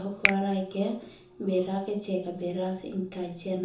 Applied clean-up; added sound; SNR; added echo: none; Finger snapping; 4 dB; reverberation time 0.6 s.